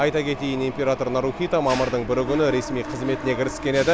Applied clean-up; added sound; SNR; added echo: none; Mechanisms; 10 dB; none.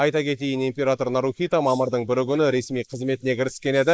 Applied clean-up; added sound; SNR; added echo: neural mask model Resemble Enhance denoiser.